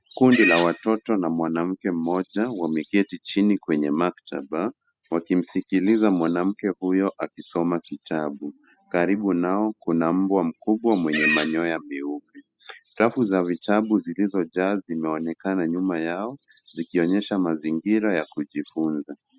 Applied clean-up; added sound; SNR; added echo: classical method spectral subtraction.